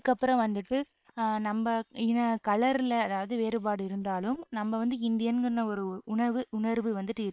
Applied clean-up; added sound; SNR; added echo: neural separator model SepFormer WHAM!.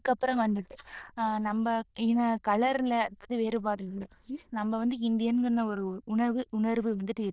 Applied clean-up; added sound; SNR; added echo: neural diffusion model UNIVERSE++.